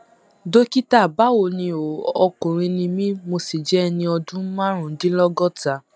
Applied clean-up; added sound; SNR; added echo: none; none; none; none.